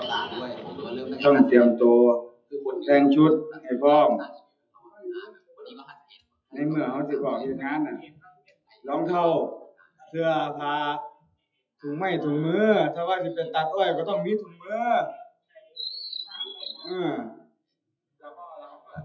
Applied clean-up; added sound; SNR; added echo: classical method WPE with log-MMSE.